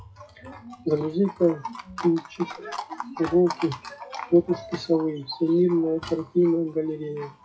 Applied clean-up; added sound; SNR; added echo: classical method WPE with log-MMSE.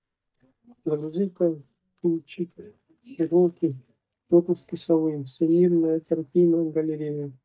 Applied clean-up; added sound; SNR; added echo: neural mask model DeepFilterNet 3.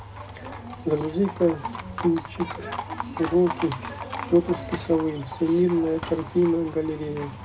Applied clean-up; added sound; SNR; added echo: none; Livestock, farm animals, working animals; 12 dB; reverberation time 0.2 s.